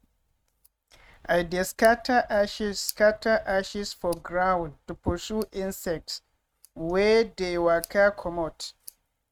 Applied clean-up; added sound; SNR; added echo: neural mask model RNNoise.